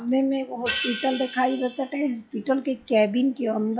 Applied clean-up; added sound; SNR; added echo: classical method log-MMSE.